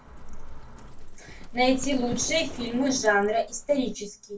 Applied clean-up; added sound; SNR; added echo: none; Livestock, farm animals, working animals; 9 dB; reverberation time 0.1 s.